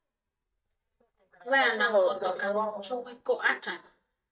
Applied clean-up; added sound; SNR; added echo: neural mask model DeepFilterNet 3.